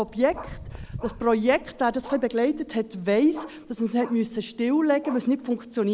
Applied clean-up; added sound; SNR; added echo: none; Walk, footsteps + Bark; 18 dB; none.